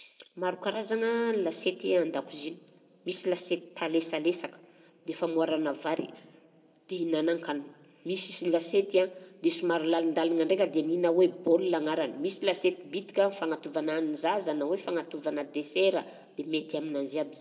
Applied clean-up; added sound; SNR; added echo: none; none; none; reverberation time 1.3 s.